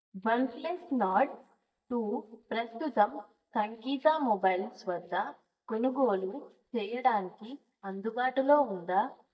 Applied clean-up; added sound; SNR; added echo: neural mask model DeepFilterNet 3.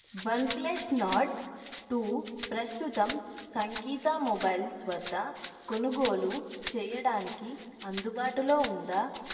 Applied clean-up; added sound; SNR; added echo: none; Rattle (instrument); 7 dB; reverberation time 1.9 s.